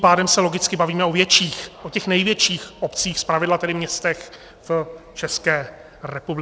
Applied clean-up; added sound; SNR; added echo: none; none; none; none.